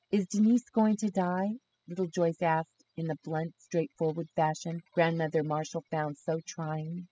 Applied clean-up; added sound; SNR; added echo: classical method spectral subtraction.